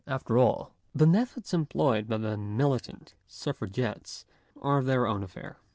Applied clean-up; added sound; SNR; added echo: none; none; none; none.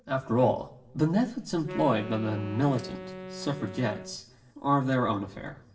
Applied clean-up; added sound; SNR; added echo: none; Wind instrument, woodwind instrument; 13 dB; reverberation time 0.6 s.